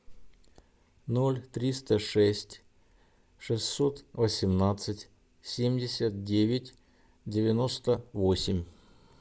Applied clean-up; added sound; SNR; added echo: none; none; none; none.